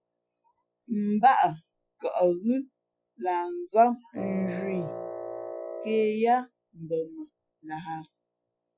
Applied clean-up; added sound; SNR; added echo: classical method Wiener filter.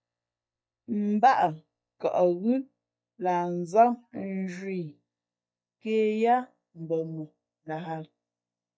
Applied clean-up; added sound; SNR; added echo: neural mask model DeepFilterNet 3.